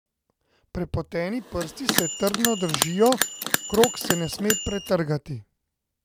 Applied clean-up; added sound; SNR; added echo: none; Bell; 2 dB; none.